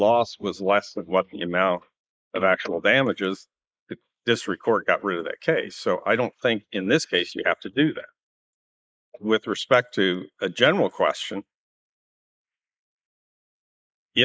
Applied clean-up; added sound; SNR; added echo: neural mask model Resemble Enhance denoiser.